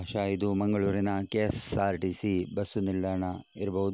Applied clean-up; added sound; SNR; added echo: none; none; none; none.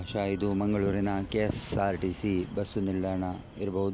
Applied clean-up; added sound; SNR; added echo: none; Doorbell + Aircraft; 16 dB; none.